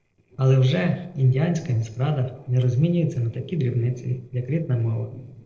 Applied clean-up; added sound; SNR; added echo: neural separator model SepFormer DNS4.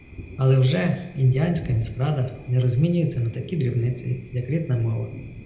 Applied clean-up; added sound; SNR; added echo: none; Thunder; 17 dB; reverberation time 0.8 s.